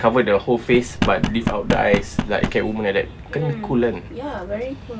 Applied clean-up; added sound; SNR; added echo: none; Knock; 3 dB; none.